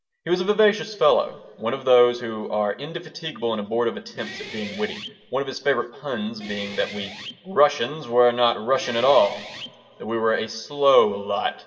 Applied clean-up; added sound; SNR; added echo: none; Guitar; 17 dB; reverberation time 2.2 s.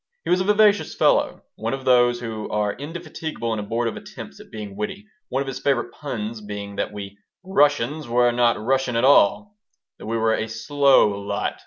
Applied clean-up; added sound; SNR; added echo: none; none; none; none.